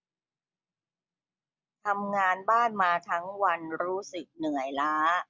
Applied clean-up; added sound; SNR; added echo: none; none; none; none.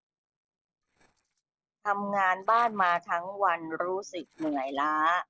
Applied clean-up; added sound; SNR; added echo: neural separator model SepFormer DNS4.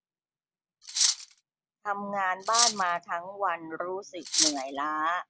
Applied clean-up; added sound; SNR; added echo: none; Cutlery, silverware; -4 dB; none.